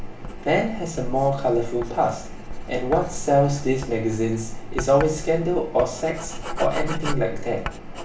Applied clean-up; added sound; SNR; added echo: none; Writing; 6 dB; reverberation time 0.3 s.